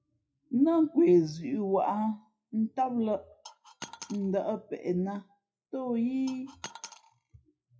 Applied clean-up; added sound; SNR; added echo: classical method WPE with log-MMSE.